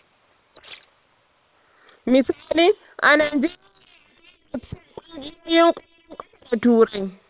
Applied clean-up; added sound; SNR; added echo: neural separator model SepFormer WHAM!.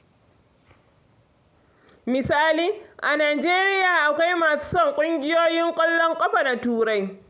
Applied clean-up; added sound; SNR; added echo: none; none; none; none.